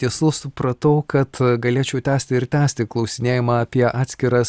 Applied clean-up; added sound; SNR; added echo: none; none; none; none.